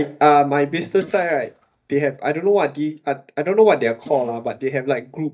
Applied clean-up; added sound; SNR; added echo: neural mask model DeepFilterNet 3.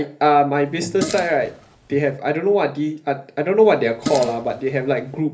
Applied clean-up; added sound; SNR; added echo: none; Fart; 13 dB; reverberation time 0.3 s.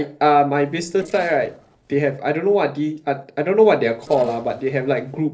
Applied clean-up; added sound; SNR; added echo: neural separator model SepFormer DNS4.